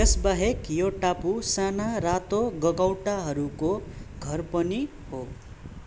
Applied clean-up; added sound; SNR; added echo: none; Bass drum; 8 dB; none.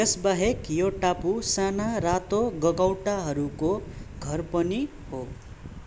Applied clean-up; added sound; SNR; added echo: none; none; none; none.